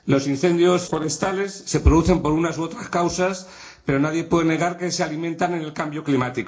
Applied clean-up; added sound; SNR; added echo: neural separator model SepFormer DNS4.